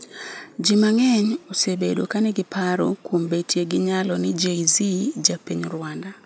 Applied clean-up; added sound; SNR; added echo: none; none; none; none.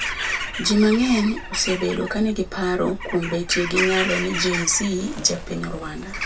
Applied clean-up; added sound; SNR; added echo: none; Bird vocalization, bird call, bird song / Crow; 6 dB; reverberation time 0.1 s.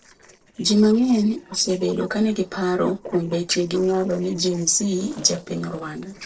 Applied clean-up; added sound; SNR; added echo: neural separator model SepFormer DNS4.